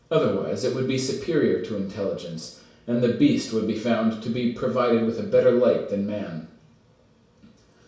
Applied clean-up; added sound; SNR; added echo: none; none; none; reverberation time 0.6 s.